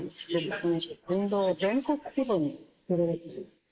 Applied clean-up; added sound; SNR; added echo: neural mask model Resemble Enhance denoiser.